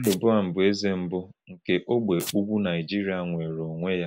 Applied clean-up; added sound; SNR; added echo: neural mask model Resemble Enhance denoiser.